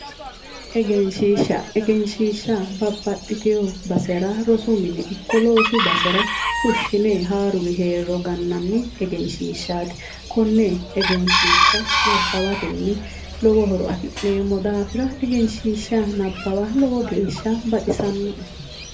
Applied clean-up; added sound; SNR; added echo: none; Chicken, rooster; 5 dB; reverberation time 0.3 s.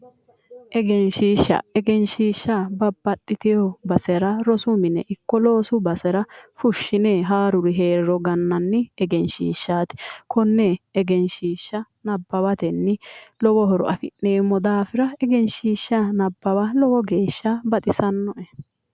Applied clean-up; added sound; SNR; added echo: none; none; none; none.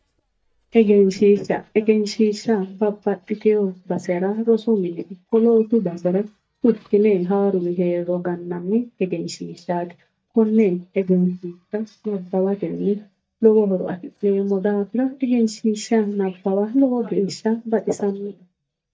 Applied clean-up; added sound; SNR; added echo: neural mask model DeepFilterNet 3.